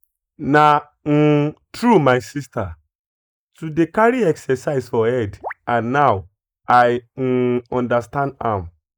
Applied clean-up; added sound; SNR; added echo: neural mask model Resemble Enhance denoiser.